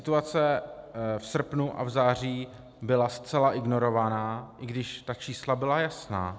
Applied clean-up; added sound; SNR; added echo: none; none; none; none.